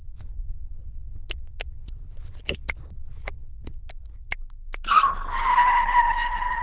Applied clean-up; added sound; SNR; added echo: neural diffusion model UNIVERSE++.